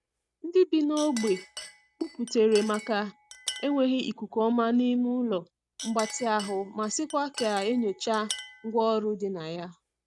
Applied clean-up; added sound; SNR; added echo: none; Chink, clink; 16 dB; none.